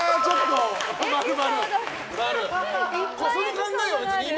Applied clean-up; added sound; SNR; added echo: none; none; none; none.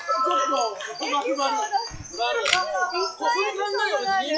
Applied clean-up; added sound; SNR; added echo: classical method log-MMSE.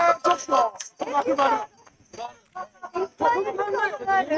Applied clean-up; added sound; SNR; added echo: neural mask model RNNoise.